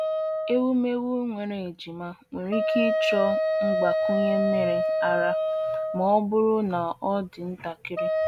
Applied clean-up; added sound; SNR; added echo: none; Wind instrument, woodwind instrument; 0 dB; none.